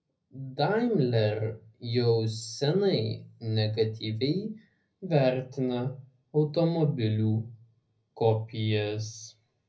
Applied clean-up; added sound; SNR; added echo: none; none; none; reverberation time 0.4 s.